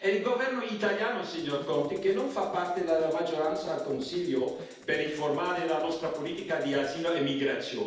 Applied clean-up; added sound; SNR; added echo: neural separator model SepFormer DNS4.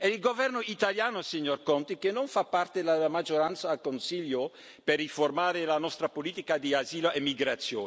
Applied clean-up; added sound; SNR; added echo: none; none; none; none.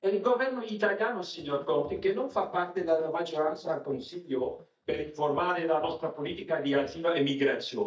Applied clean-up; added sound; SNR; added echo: neural mask model DeepFilterNet 3.